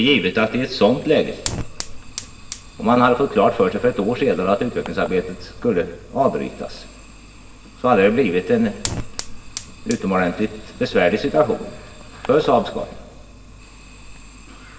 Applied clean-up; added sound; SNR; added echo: none; Fire; 15 dB; reverberation time 1.1 s.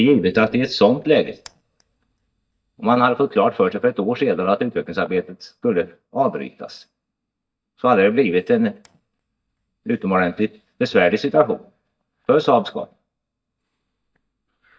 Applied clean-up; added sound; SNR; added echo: neural mask model DeepFilterNet 3.